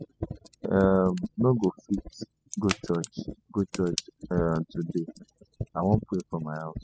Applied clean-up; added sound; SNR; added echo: classical method spectral subtraction.